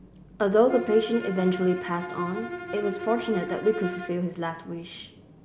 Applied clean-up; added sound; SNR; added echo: none; Bowed string instrument; 10 dB; none.